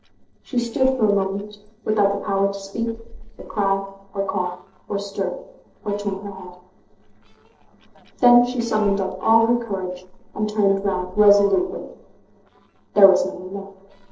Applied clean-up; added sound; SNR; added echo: neural separator model SepFormer DNS4.